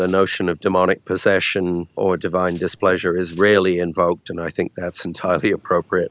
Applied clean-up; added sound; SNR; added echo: none; Tambourine; 15 dB; none.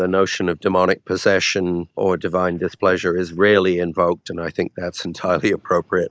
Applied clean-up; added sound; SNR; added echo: neural mask model DeepFilterNet 3.